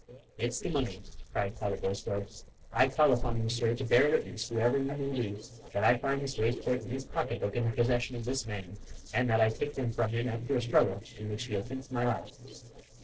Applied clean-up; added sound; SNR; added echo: neural separator model SepFormer DNS4.